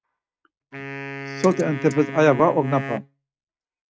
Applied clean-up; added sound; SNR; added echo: neural mask model RNNoise.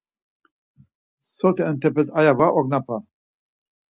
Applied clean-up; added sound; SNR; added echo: none; none; none; none.